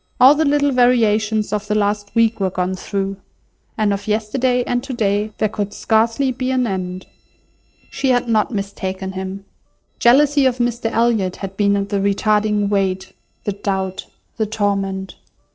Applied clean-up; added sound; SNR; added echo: neural separator model SepFormer DNS4.